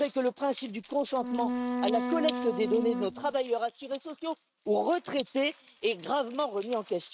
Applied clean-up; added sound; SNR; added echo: neural mask model RNNoise.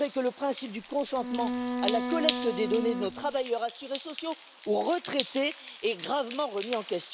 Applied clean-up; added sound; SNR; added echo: none; Bowed string instrument + Drip; 5 dB; none.